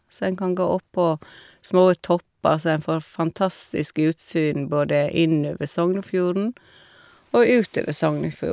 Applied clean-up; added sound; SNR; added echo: none; none; none; none.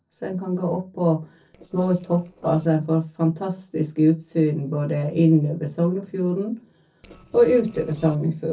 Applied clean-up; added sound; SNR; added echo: neural separator model SepFormer DNS4.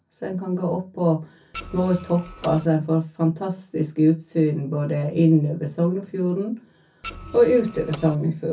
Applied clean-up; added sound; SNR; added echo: none; Printer; 16 dB; reverberation time 0.3 s.